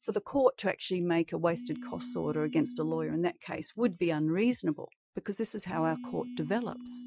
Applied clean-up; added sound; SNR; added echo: classical method Wiener filter.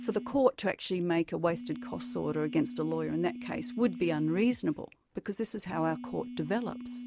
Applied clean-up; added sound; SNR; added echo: none; Telephone; 12 dB; none.